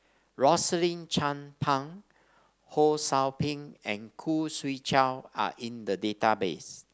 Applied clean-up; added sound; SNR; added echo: none; none; none; none.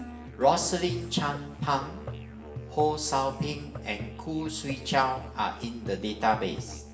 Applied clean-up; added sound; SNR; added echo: none; Musical instrument; 11 dB; reverberation time 1.1 s.